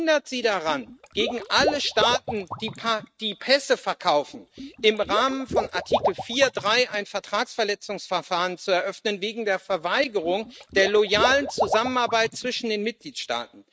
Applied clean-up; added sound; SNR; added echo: neural mask model RNNoise.